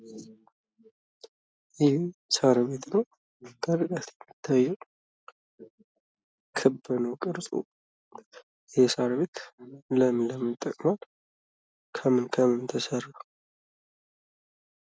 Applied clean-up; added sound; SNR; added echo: none; none; none; none.